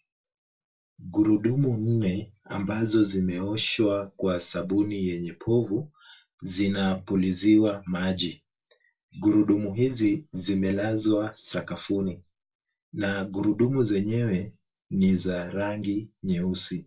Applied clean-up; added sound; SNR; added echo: none; none; none; reverberation time 0.2 s.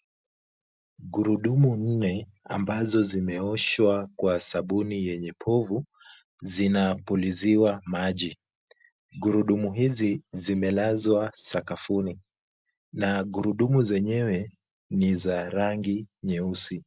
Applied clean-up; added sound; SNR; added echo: none; none; none; none.